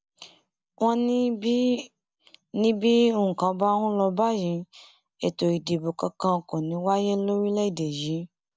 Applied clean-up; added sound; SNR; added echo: none; none; none; none.